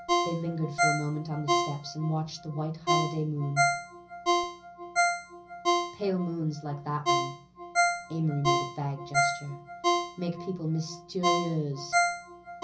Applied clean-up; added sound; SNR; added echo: none; Ringtone; -3 dB; reverberation time 0.5 s.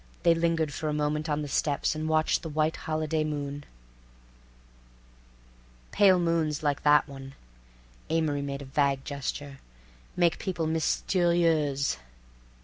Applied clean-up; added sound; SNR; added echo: none; none; none; none.